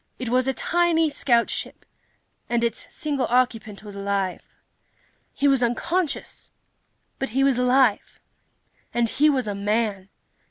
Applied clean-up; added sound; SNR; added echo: none; none; none; none.